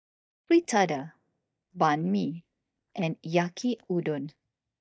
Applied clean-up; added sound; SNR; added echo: neural mask model DeepFilterNet 3.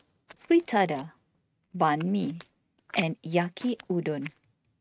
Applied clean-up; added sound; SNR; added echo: neural mask model RNNoise.